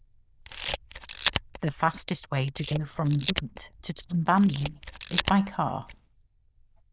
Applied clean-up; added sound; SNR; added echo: neural diffusion model UNIVERSE++.